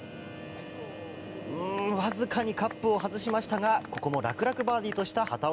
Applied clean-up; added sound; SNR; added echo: none; Bowed string instrument + Harmonica; 15 dB; none.